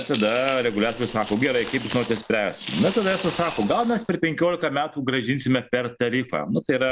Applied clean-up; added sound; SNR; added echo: none; Coin (dropping); 10 dB; none.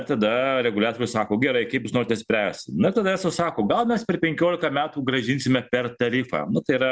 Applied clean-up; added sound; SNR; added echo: none; none; none; none.